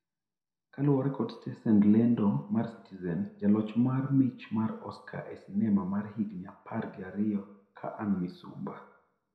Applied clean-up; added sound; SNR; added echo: none; none; none; reverberation time 0.5 s.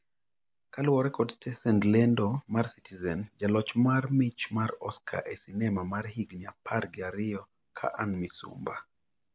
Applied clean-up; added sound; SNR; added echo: none; none; none; none.